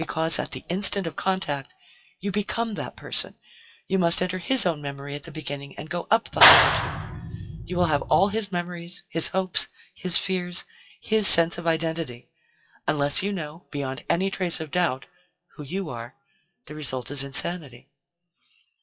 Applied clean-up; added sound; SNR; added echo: classical method WPE with log-MMSE.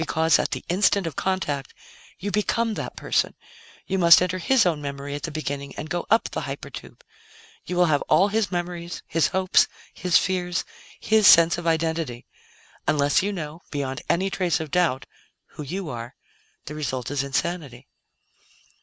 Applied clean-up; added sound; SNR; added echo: none; none; none; none.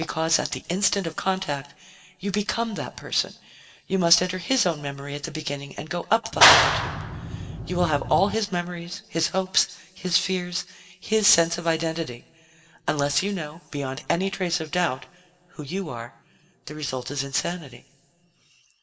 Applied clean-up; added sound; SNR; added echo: none; Clapping; -5 dB; reverberation time 0.9 s.